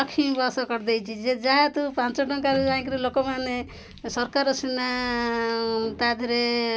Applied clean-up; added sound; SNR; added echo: none; Electric guitar; 17 dB; none.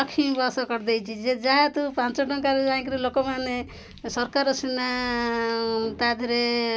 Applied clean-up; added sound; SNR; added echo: none; none; none; none.